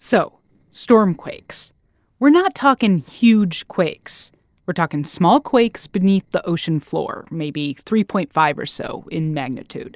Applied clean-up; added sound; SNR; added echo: neural separator model SepFormer DNS4.